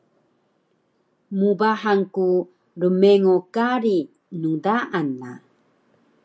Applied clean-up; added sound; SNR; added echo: none; none; none; none.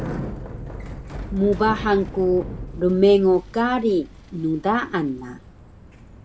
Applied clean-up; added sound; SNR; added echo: none; Bicycle; 12 dB; none.